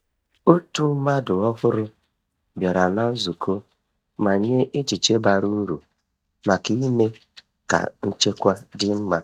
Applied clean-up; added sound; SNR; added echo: neural mask model DeepFilterNet 3.